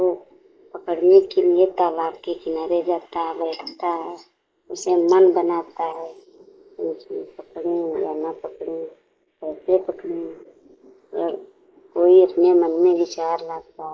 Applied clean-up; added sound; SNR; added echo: neural mask model Resemble Enhance denoiser.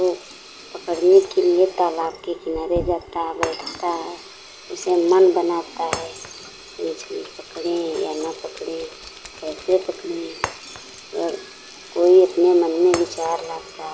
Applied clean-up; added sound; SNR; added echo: none; Sink (filling or washing) + Shatter; 15 dB; none.